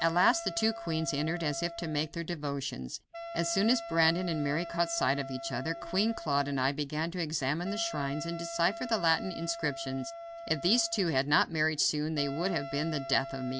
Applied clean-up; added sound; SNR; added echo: none; Wind instrument, woodwind instrument; 11 dB; none.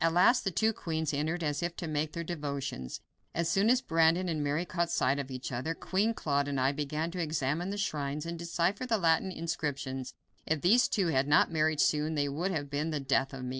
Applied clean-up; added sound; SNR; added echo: none; none; none; none.